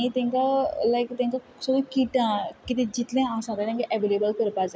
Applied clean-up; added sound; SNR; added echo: none; none; none; none.